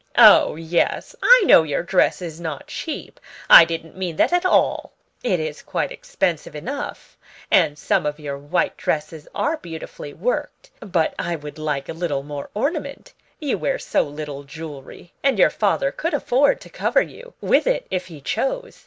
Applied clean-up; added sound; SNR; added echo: none; none; none; none.